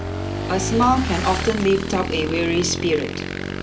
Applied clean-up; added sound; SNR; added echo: none; Motorcycle / Engine; 4 dB; reverberation time 0.2 s.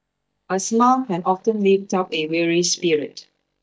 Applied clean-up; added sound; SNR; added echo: neural mask model DeepFilterNet 3.